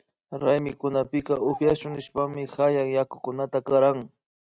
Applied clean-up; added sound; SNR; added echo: neural mask model RNNoise.